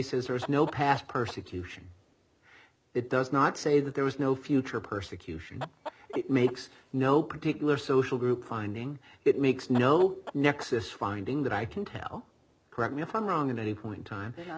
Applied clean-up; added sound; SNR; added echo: none; Chicken, rooster; 15 dB; none.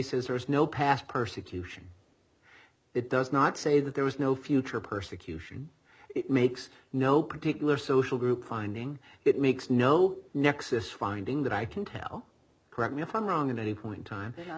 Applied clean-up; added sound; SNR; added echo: none; none; none; none.